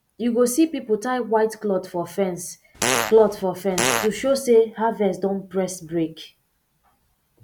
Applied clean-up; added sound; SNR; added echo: none; Fart; 2 dB; none.